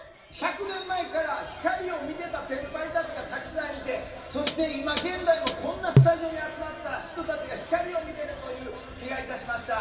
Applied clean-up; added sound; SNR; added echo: none; Hi-hat; -4 dB; reverberation time 2.4 s.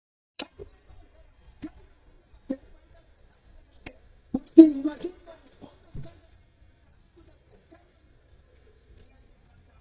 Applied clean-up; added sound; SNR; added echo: neural mask model DeepFilterNet 3.